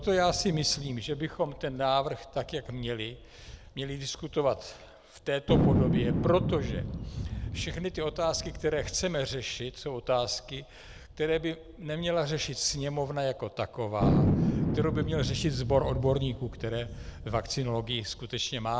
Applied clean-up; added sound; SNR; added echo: none; Thunder; 2 dB; none.